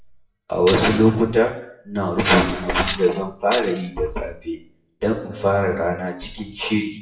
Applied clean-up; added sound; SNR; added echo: classical method WPE with log-MMSE.